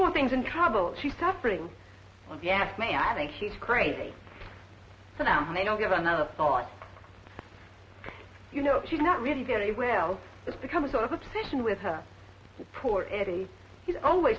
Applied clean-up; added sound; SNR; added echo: none; none; none; none.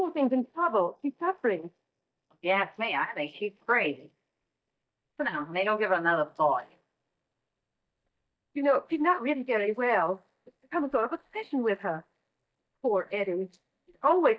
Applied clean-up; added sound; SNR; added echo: neural mask model DeepFilterNet 3.